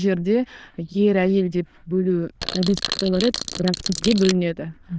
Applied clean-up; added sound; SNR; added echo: neural diffusion model UNIVERSE++.